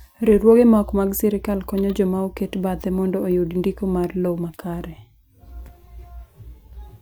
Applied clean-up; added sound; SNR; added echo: none; none; none; none.